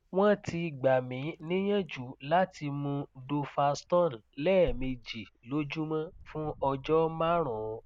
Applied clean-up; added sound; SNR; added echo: none; Wind; 17 dB; none.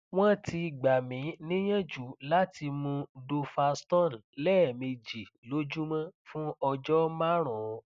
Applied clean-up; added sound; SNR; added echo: none; none; none; none.